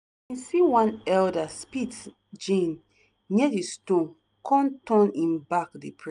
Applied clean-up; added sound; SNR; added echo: none; none; none; none.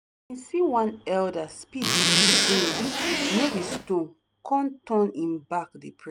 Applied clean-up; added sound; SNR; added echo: none; Zipper (clothing); -5 dB; none.